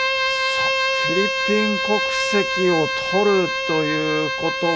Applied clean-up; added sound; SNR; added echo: none; Bowed string instrument; -1 dB; none.